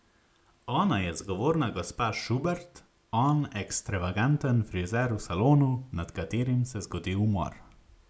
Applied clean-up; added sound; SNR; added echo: none; none; none; none.